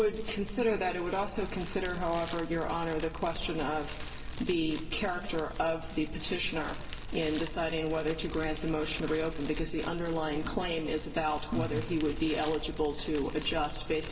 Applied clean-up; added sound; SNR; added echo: none; Fire; 7 dB; reverberation time 2.3 s.